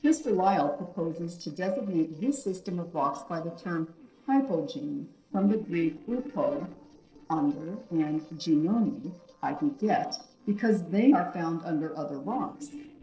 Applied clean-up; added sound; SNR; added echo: neural separator model SepFormer DNS4.